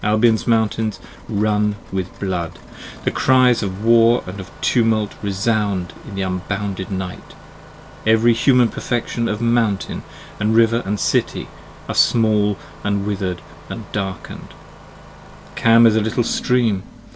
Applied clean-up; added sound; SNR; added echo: none; Engine starting; 20 dB; none.